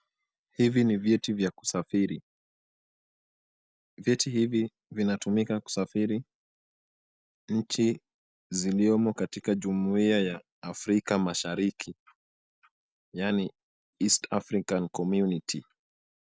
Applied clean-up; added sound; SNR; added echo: none; none; none; none.